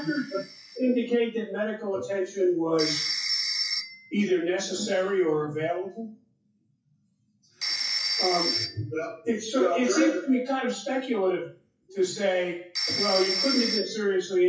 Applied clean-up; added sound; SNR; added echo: classical method WPE with log-MMSE.